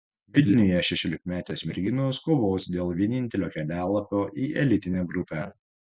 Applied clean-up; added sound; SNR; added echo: none; none; none; none.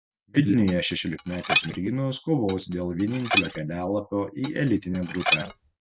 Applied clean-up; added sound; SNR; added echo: none; Dishes, pots, and pans; 4 dB; none.